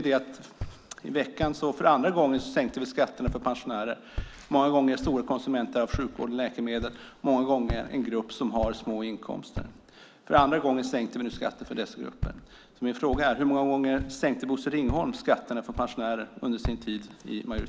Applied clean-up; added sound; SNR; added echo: none; Walk, footsteps; 12 dB; none.